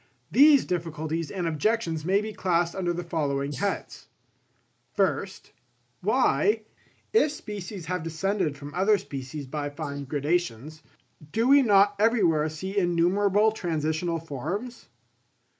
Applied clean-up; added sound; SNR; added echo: neural mask model Resemble Enhance denoiser.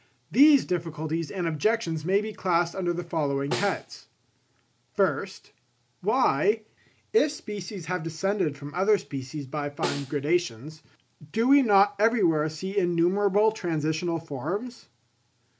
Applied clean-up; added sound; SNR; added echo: none; Snare drum; 11 dB; none.